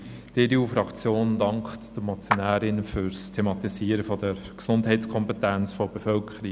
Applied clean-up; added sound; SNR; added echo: none; Clapping; 8 dB; none.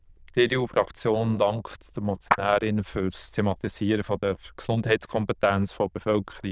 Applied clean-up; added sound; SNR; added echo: neural diffusion model UNIVERSE++.